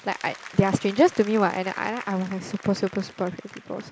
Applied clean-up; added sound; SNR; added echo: none; Applause; 18 dB; none.